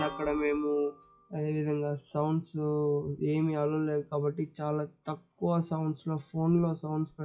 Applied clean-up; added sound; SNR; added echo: classical method WPE with log-MMSE.